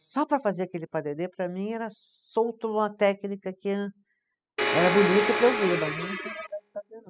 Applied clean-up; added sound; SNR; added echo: classical method spectral subtraction.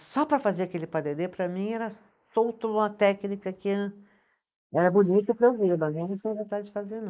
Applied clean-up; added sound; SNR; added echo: neural mask model Resemble Enhance denoiser.